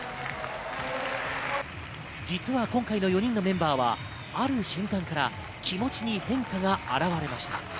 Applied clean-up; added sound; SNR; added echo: none; none; none; none.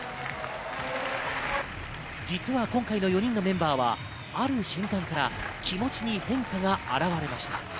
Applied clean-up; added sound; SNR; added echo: none; Engine starting / Car; 12 dB; none.